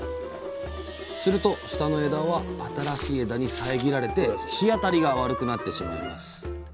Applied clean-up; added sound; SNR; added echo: none; Walk, footsteps; 12 dB; none.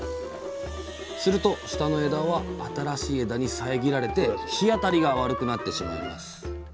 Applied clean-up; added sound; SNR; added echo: none; none; none; none.